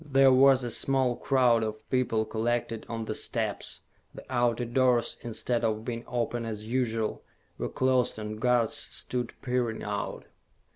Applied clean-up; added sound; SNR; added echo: none; none; none; none.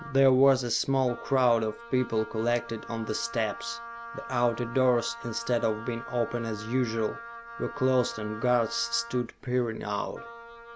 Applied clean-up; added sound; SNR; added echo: none; Wind instrument, woodwind instrument; 14 dB; none.